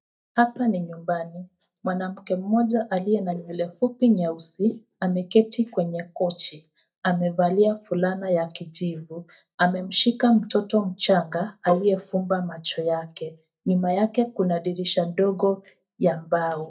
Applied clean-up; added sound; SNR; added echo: neural mask model DeepFilterNet 3.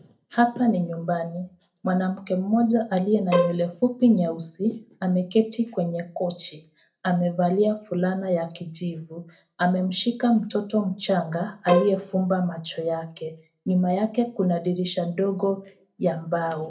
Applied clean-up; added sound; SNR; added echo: none; Bowed string instrument; 3 dB; reverberation time 0.3 s.